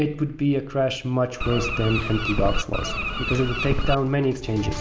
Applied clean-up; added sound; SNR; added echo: none; Bird; 1 dB; none.